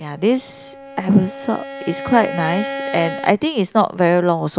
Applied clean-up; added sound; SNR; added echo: none; Bowed string instrument; 12 dB; none.